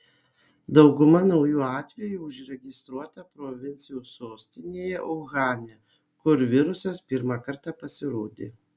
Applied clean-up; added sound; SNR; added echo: none; none; none; none.